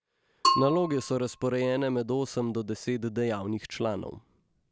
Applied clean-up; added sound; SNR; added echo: none; Bell / Percussion; 4 dB; none.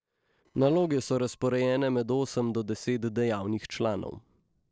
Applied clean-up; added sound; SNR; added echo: neural separator model SepFormer DNS4.